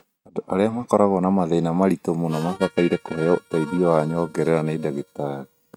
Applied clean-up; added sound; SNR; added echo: neural mask model RNNoise.